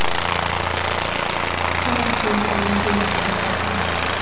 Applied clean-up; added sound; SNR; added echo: none; Aircraft; -5 dB; reverberation time 0.8 s.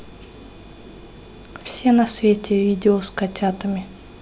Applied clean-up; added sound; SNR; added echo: none; none; none; none.